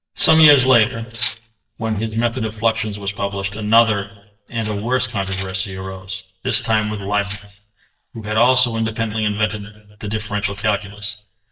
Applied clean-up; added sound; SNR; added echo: neural mask model DeepFilterNet 3.